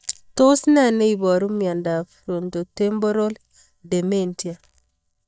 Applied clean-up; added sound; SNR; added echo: neural mask model DeepFilterNet 3.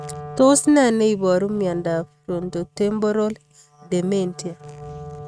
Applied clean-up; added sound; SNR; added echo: neural mask model RNNoise.